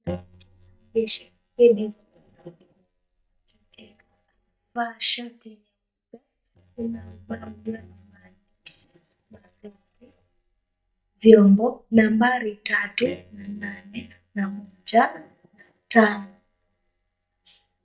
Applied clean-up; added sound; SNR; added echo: neural mask model DeepFilterNet 3.